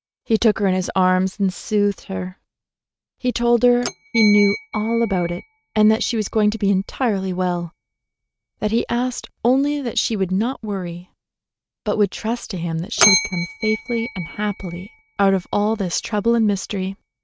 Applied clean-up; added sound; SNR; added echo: neural mask model RNNoise.